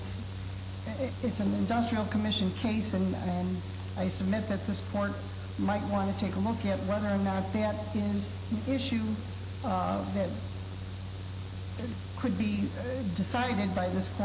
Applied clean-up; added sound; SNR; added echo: none; Mechanical fan; 6 dB; none.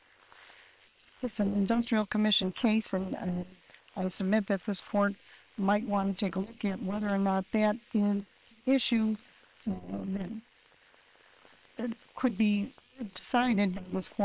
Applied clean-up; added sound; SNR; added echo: neural separator model SepFormer WHAM!.